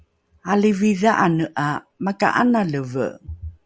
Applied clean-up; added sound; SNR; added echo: none; none; none; none.